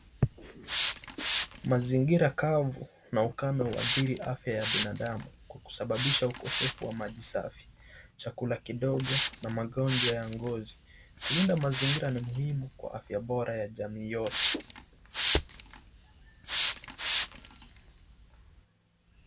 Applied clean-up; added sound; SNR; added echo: none; Hiss; 1 dB; none.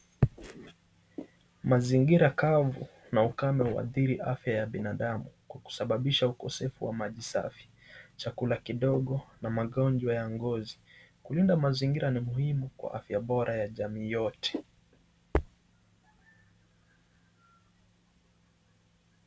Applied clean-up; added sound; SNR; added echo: none; none; none; none.